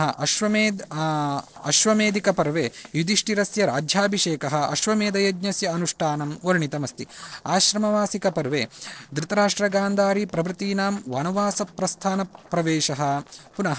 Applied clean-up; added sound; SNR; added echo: neural separator model SepFormer DNS4.